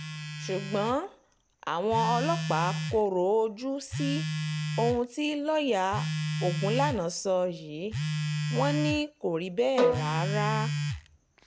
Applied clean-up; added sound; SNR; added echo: none; Telephone + Bowed string instrument; 3 dB; none.